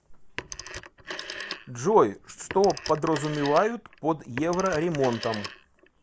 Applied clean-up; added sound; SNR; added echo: none; Telephone; 13 dB; none.